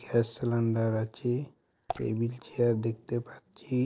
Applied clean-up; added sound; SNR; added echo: neural separator model SepFormer DNS4.